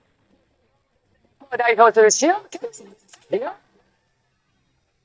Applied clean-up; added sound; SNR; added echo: neural mask model DeepFilterNet 3.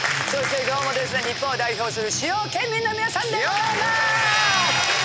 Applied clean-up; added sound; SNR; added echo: none; Guitar; 10 dB; none.